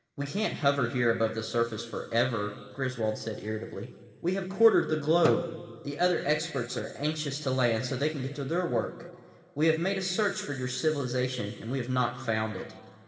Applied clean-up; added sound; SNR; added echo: none; Drum; 9 dB; reverberation time 1.9 s.